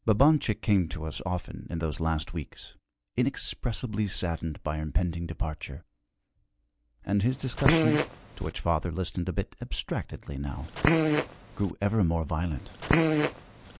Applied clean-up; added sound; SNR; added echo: none; Fart; -2 dB; none.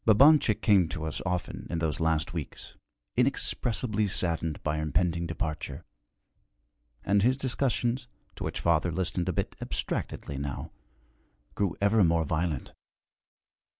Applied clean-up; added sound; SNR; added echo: none; none; none; none.